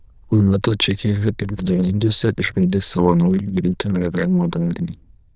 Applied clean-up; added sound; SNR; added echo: neural diffusion model UNIVERSE++.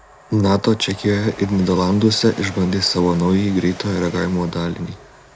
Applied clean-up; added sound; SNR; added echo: none; Train; 19 dB; none.